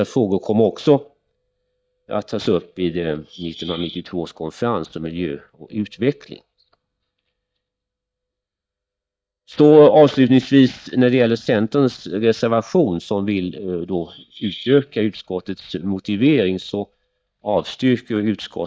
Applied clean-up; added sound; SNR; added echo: neural mask model DeepFilterNet 3.